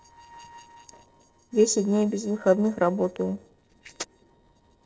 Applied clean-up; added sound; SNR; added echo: neural separator model SepFormer DNS4.